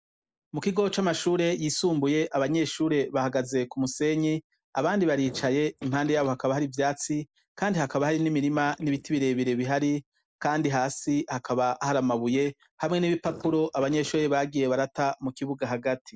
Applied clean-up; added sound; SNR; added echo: neural mask model Resemble Enhance denoiser.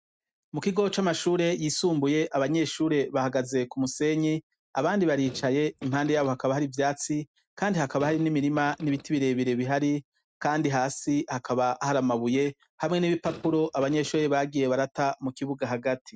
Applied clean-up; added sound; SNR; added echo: neural mask model RNNoise.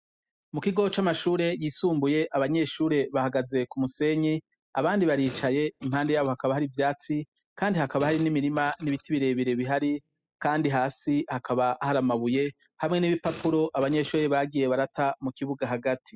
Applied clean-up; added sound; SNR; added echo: classical method spectral subtraction.